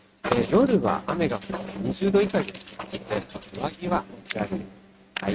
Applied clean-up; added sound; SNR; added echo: neural mask model RNNoise.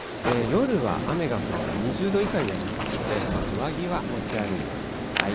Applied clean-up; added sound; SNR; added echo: neural mask model Resemble Enhance denoiser.